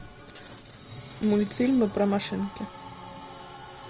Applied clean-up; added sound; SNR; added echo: none; none; none; none.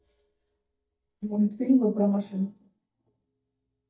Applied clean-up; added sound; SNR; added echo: neural mask model DeepFilterNet 3.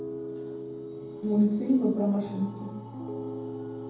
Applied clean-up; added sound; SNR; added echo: none; Piano; 9 dB; reverberation time 1.2 s.